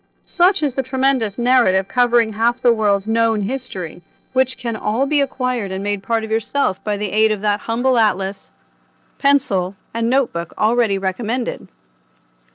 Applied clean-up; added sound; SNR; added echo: neural separator model SepFormer DNS4.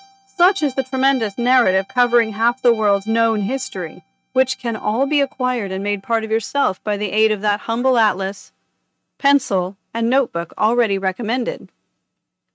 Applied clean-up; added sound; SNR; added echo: neural mask model RNNoise.